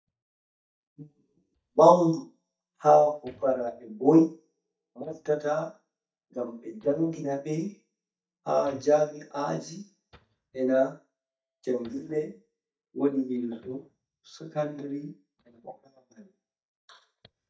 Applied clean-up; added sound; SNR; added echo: neural mask model DeepFilterNet 3.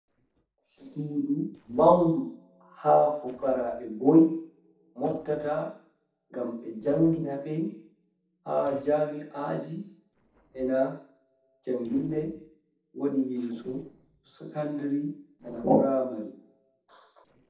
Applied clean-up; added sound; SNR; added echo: neural separator model SepFormer DNS4.